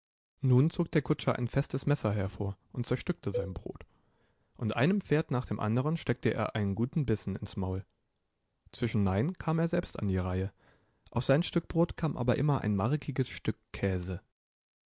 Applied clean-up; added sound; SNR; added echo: none; Cowbell; 12 dB; none.